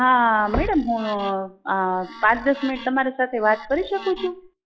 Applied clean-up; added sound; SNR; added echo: classical method log-MMSE.